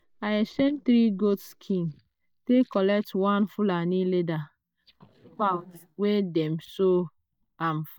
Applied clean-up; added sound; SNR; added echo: neural mask model DeepFilterNet 3.